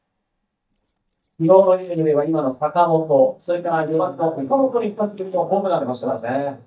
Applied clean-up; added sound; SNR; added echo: neural mask model DeepFilterNet 3.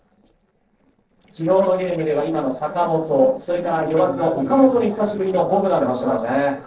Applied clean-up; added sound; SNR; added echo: neural separator model SepFormer DNS4.